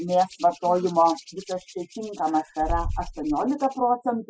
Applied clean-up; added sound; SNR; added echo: classical method spectral subtraction.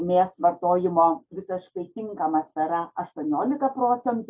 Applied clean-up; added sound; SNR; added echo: none; none; none; none.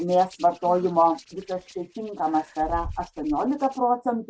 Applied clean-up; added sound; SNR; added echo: neural mask model RNNoise.